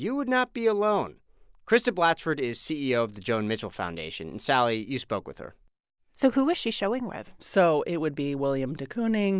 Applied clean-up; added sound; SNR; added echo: none; none; none; none.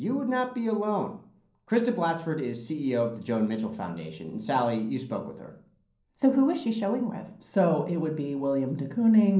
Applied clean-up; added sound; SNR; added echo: none; none; none; reverberation time 0.6 s.